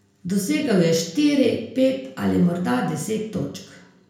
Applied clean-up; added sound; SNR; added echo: none; none; none; reverberation time 0.5 s.